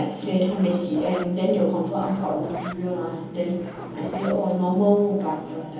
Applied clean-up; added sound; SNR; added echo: none; Zipper (clothing); 14 dB; reverberation time 1.3 s.